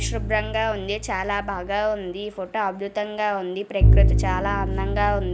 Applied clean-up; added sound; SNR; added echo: none; Bowed string instrument; -2 dB; none.